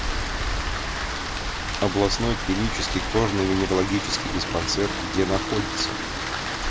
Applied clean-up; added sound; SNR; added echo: none; Rain; 1 dB; none.